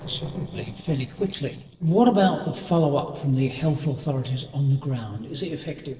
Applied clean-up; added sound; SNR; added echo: neural separator model SepFormer DNS4.